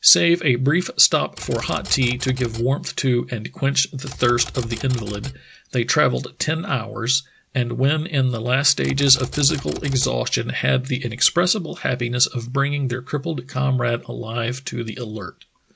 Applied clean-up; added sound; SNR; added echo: none; Typewriter; 14 dB; none.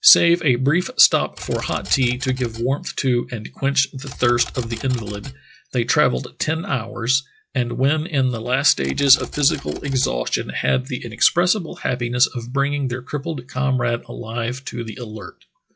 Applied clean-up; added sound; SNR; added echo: classical method log-MMSE.